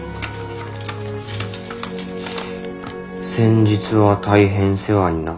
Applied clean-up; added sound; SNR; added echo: none; none; none; none.